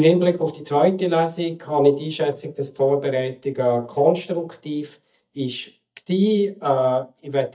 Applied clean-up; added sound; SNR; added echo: neural mask model DeepFilterNet 3.